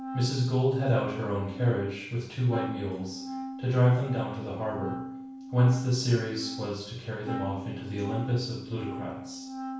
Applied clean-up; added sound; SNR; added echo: none; Wind instrument, woodwind instrument; 10 dB; reverberation time 0.7 s.